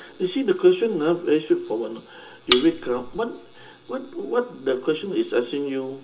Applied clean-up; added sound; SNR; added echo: none; Cutlery, silverware; 3 dB; reverberation time 0.2 s.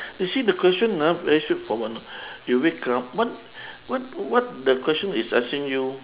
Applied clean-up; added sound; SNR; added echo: none; none; none; none.